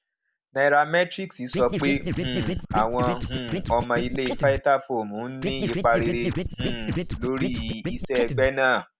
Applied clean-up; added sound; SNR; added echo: none; Scratching (performance technique); 3 dB; none.